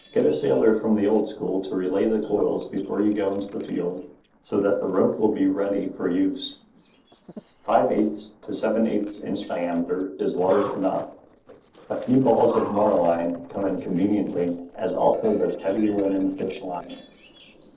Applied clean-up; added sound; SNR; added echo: neural separator model SepFormer DNS4.